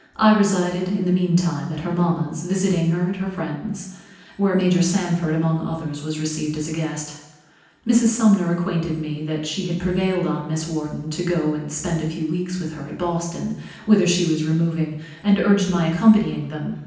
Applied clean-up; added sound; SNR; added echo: none; none; none; reverberation time 0.9 s.